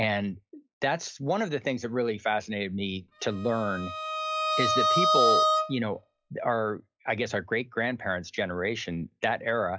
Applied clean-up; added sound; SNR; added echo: classical method log-MMSE.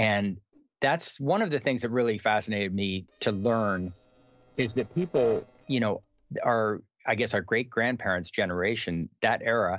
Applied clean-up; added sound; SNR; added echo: neural separator model SepFormer DNS4.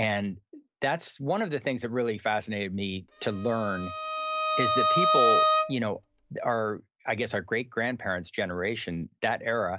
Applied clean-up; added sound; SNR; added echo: none; Bowed string instrument; -3 dB; none.